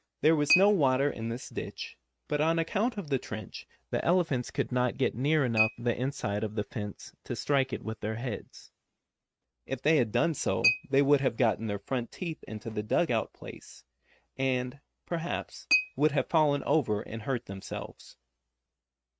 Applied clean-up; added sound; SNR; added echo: neural mask model RNNoise.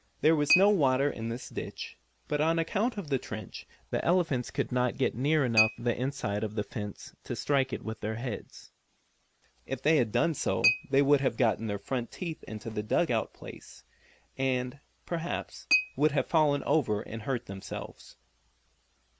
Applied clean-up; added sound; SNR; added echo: none; Chink, clink; 10 dB; none.